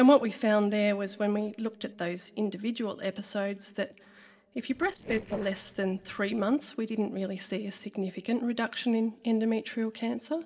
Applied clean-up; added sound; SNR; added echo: neural separator model SepFormer DNS4.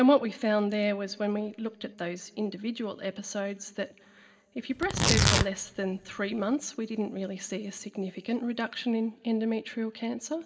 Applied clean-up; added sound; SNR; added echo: none; Tearing; -2 dB; reverberation time 2.2 s.